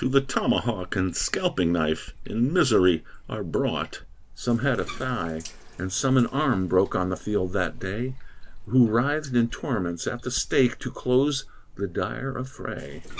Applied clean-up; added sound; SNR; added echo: none; Bathtub (filling or washing); 14 dB; none.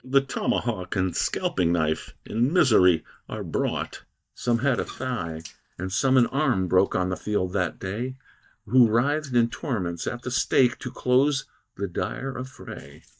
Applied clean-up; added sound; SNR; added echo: neural mask model DeepFilterNet 3.